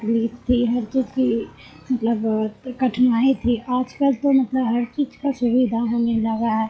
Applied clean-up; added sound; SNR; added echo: classical method log-MMSE.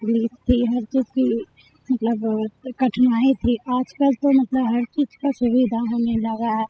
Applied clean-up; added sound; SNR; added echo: classical method spectral subtraction.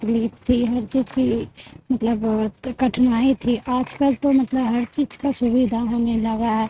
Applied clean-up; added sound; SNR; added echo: neural mask model RNNoise.